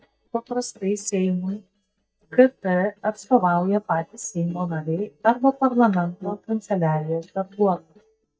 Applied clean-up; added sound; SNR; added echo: neural mask model DeepFilterNet 3.